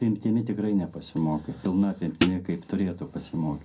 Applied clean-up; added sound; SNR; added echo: none; Hi-hat; -3 dB; reverberation time 0.2 s.